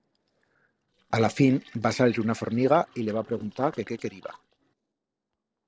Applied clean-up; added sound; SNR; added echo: neural separator model SepFormer DNS4.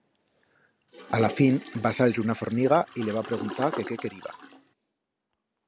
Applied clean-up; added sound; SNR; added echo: none; Toilet flush; 12 dB; none.